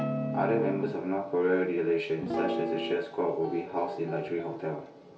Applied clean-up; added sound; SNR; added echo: none; Guitar; 6 dB; reverberation time 0.2 s.